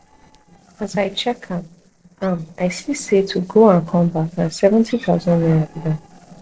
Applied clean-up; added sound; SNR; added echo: neural separator model SepFormer DNS4.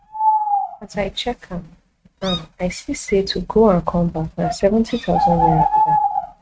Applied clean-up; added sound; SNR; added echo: neural mask model RNNoise.